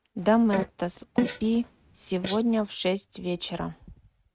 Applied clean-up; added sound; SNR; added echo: neural mask model RNNoise.